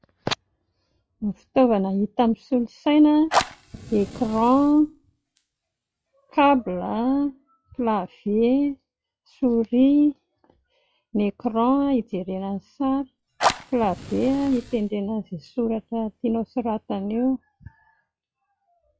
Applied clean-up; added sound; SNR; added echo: classical method log-MMSE.